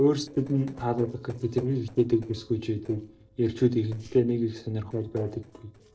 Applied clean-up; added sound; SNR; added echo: neural separator model SepFormer DNS4.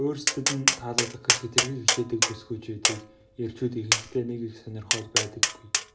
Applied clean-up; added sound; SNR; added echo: none; Tap; -5 dB; reverberation time 0.4 s.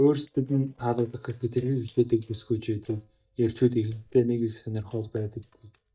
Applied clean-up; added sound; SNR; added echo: neural mask model DeepFilterNet 3.